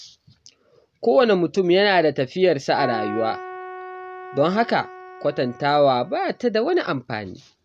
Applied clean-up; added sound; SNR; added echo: none; Keyboard (musical); 13 dB; none.